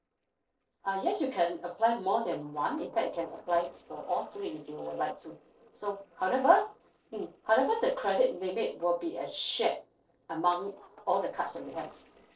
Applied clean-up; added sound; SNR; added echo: neural separator model SepFormer DNS4.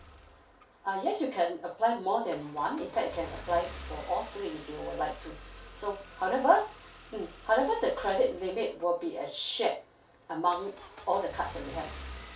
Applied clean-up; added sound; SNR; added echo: none; Engine starting / Car; 16 dB; reverberation time 0.3 s.